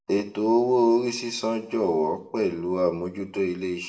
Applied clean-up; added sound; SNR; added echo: none; none; none; reverberation time 0.4 s.